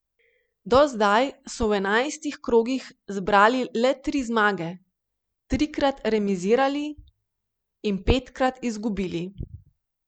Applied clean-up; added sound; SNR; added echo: none; none; none; none.